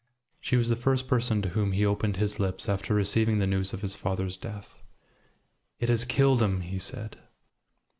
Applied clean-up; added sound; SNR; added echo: none; none; none; none.